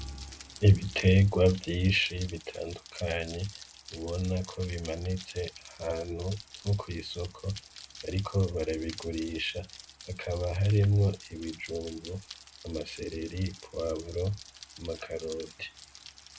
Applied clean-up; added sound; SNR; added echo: none; Rain; 18 dB; none.